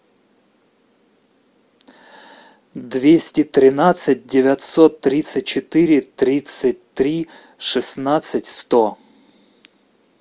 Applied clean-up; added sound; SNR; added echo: none; none; none; none.